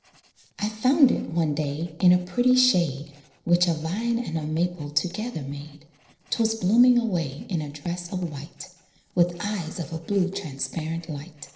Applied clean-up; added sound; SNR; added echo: neural separator model SepFormer DNS4.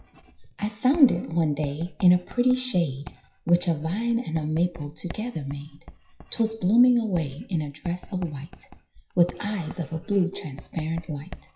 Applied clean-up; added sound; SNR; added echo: classical method WPE with log-MMSE.